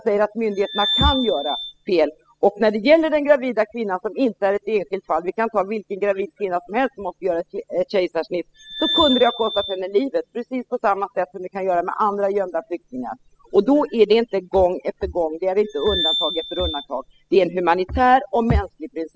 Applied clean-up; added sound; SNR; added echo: classical method spectral subtraction.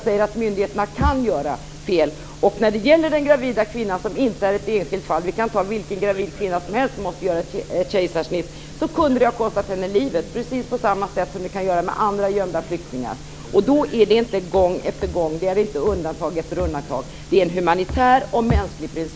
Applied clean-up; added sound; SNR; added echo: none; none; none; none.